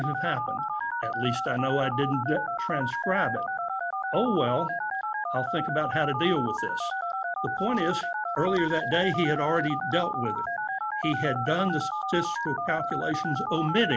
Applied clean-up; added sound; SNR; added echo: none; Telephone; 1 dB; none.